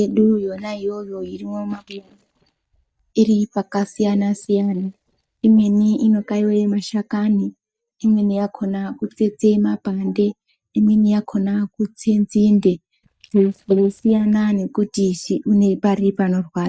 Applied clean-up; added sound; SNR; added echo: neural mask model DeepFilterNet 3.